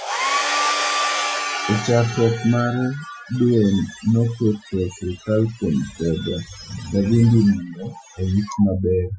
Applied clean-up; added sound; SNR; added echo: classical method Wiener filter.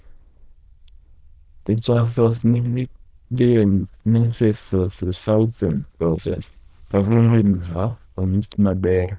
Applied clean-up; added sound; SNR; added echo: neural diffusion model UNIVERSE++.